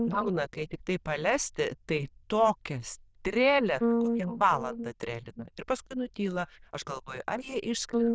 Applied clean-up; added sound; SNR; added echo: neural diffusion model UNIVERSE++.